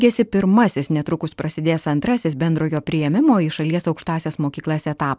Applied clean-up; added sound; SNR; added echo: none; none; none; none.